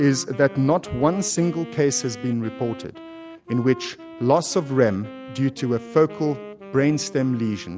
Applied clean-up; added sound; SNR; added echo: none; Wind instrument, woodwind instrument; 16 dB; none.